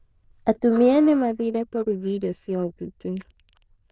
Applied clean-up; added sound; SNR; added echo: neural diffusion model UNIVERSE++.